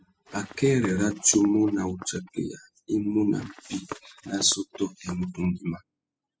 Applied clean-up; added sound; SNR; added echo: classical method spectral subtraction.